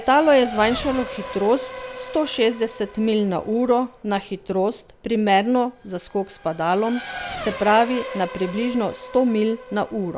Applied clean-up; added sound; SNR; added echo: none; Race car, auto racing / Accelerating, revving, vroom; 14 dB; none.